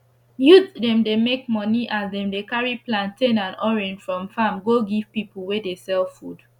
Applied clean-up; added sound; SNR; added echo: none; none; none; none.